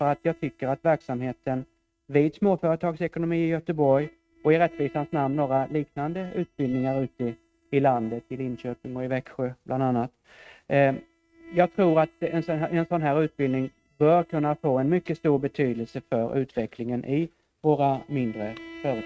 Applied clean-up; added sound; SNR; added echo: neural mask model RNNoise.